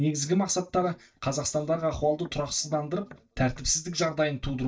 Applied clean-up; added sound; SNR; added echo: neural mask model DeepFilterNet 3.